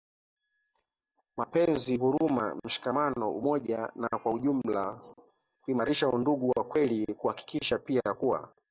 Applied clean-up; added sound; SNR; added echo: neural mask model DeepFilterNet 3.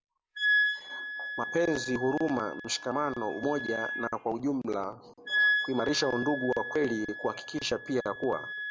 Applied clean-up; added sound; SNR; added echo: none; Wind instrument, woodwind instrument; 2 dB; none.